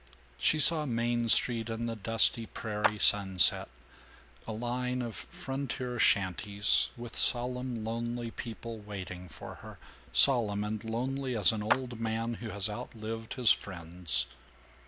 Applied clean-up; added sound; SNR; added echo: none; Clapping; 7 dB; none.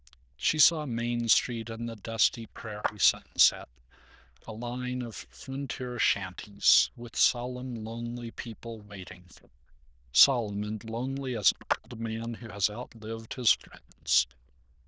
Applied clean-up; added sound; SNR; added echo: neural diffusion model UNIVERSE++.